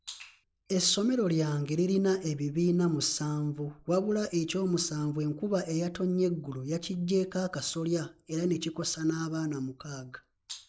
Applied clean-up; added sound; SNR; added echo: none; none; none; none.